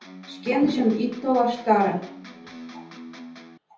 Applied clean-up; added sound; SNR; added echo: none; Electric guitar; 16 dB; reverberation time 0.7 s.